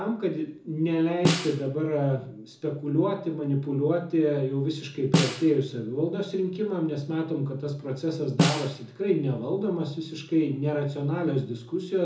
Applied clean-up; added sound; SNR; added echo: none; Snare drum; 3 dB; reverberation time 0.6 s.